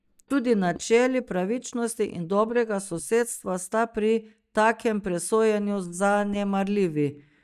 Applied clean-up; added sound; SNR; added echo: neural mask model DeepFilterNet 3.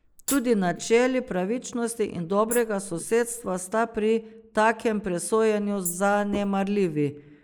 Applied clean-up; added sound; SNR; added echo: neural mask model Resemble Enhance denoiser.